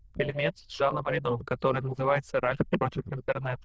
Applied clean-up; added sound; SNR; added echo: neural diffusion model UNIVERSE++.